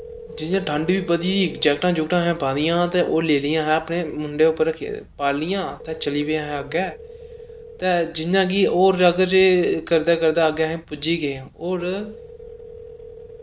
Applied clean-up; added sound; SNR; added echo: none; Telephone; 19 dB; none.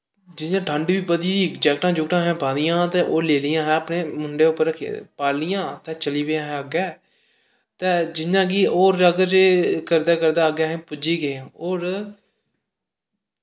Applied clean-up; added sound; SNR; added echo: none; none; none; none.